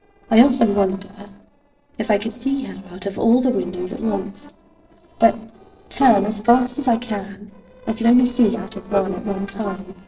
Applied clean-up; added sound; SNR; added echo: neural separator model SepFormer DNS4.